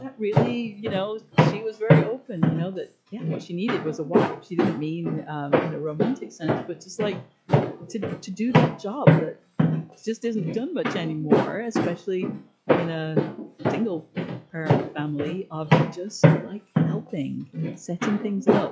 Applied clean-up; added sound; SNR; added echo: classical method log-MMSE.